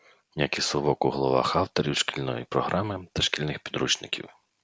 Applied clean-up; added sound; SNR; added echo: none; none; none; none.